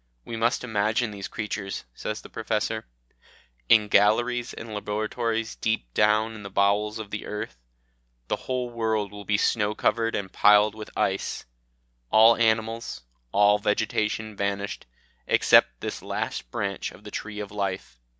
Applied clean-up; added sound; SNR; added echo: none; none; none; none.